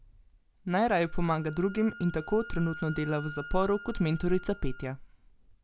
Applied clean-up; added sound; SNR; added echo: none; Wind instrument, woodwind instrument; 17 dB; none.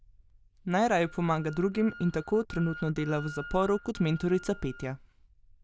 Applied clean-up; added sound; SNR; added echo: neural diffusion model UNIVERSE++.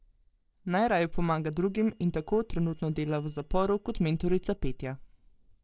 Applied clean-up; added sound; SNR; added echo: neural separator model SepFormer DNS4.